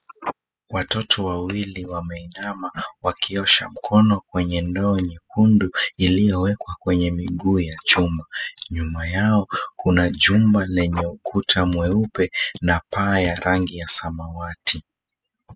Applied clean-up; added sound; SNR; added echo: classical method spectral subtraction.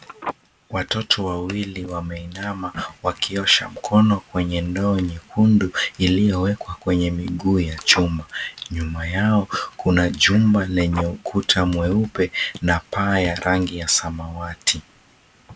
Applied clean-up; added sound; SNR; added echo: none; Telephone; 17 dB; none.